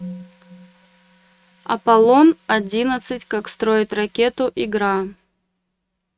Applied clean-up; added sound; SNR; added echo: neural mask model RNNoise.